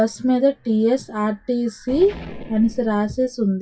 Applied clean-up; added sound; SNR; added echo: classical method WPE with log-MMSE.